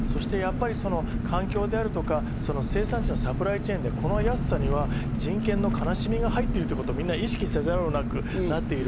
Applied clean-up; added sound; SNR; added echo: none; Engine; -2 dB; none.